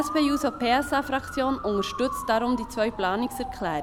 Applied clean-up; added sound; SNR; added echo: none; Motor vehicle (road) / Siren; 10 dB; none.